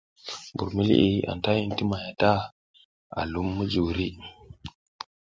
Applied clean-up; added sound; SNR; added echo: none; none; none; none.